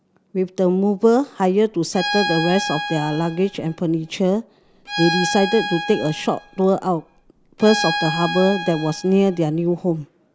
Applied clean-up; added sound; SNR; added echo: none; Bowed string instrument; 8 dB; none.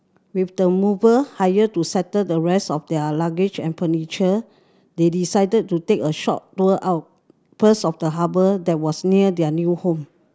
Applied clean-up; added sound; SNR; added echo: none; none; none; none.